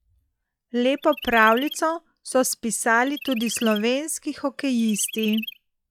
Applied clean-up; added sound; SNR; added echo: classical method log-MMSE.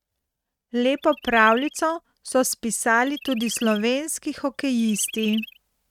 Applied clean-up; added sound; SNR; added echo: neural mask model RNNoise.